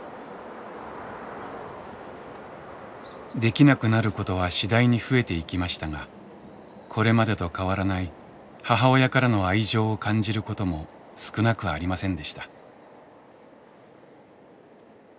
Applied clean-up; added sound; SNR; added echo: none; none; none; none.